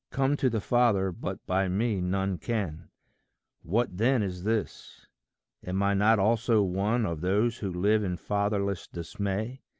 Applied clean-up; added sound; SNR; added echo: none; none; none; none.